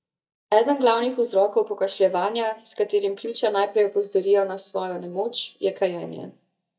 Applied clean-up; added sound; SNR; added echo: neural mask model DeepFilterNet 3.